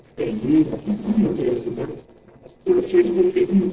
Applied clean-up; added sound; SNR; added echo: neural separator model SepFormer DNS4.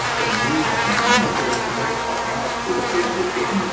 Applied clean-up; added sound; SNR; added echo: none; Buzz; -3 dB; reverberation time 0.8 s.